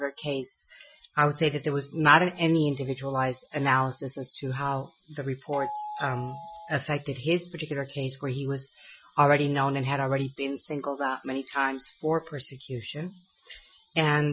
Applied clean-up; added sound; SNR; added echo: classical method Wiener filter.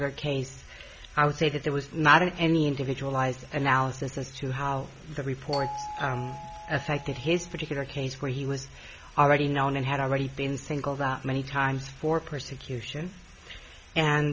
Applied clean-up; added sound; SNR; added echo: none; Doorbell; 10 dB; none.